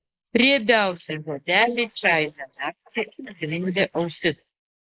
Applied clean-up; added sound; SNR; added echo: neural mask model Resemble Enhance denoiser.